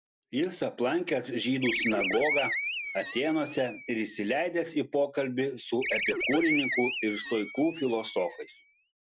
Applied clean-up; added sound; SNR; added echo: none; Animal; 4 dB; none.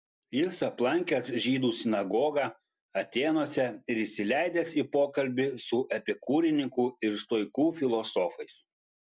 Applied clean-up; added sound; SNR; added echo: none; none; none; none.